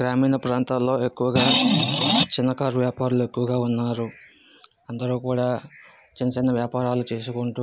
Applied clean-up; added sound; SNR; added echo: none; Screech; -4 dB; none.